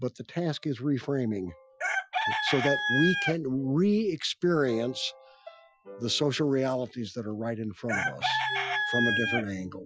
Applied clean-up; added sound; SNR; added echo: classical method Wiener filter.